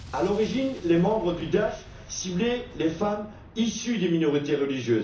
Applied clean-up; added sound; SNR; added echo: none; Explosion; 19 dB; reverberation time 0.7 s.